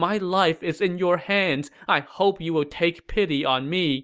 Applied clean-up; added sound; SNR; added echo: none; none; none; none.